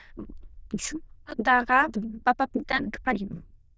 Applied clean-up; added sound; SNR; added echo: neural diffusion model UNIVERSE++.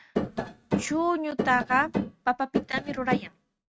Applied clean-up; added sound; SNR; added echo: neural mask model RNNoise.